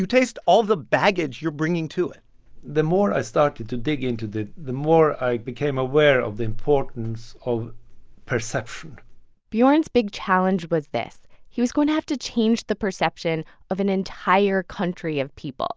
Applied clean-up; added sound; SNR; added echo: none; none; none; none.